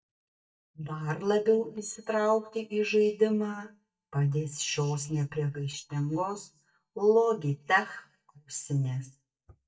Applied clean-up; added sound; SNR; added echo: neural mask model DeepFilterNet 3.